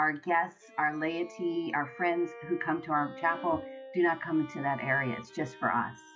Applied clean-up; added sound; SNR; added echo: classical method log-MMSE.